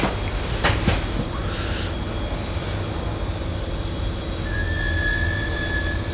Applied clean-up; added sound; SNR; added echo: none; Squeak / Idling; 9 dB; none.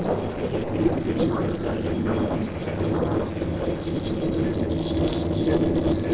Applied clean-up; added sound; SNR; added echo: neural separator model SepFormer DNS4.